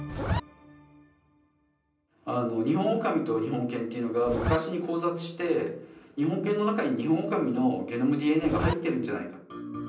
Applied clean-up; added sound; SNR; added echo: none; Zipper (clothing); 0 dB; reverberation time 0.6 s.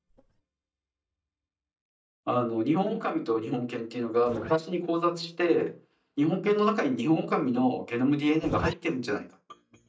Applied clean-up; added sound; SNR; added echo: neural mask model DeepFilterNet 3.